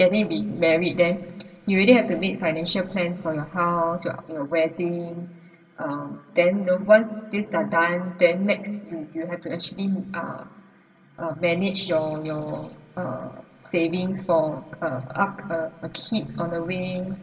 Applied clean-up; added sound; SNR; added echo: none; none; none; reverberation time 1.6 s.